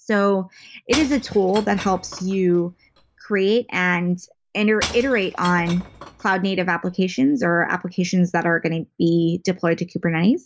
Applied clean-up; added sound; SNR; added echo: none; Shatter / Crushing; 15 dB; none.